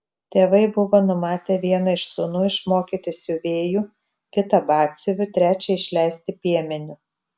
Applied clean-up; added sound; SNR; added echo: none; none; none; none.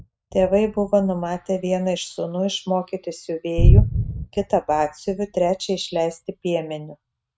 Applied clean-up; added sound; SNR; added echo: neural mask model RNNoise.